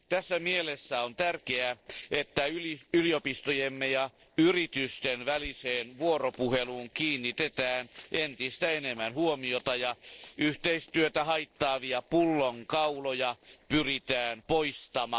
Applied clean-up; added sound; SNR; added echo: neural separator model SepFormer DNS4.